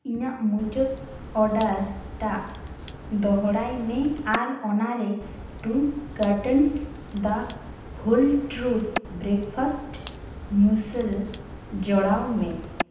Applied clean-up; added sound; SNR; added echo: none; Crack; 11 dB; reverberation time 0.9 s.